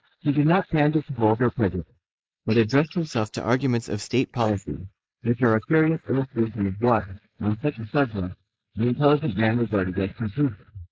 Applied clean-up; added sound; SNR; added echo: neural mask model Resemble Enhance denoiser.